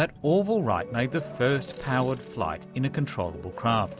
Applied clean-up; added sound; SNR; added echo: none; none; none; none.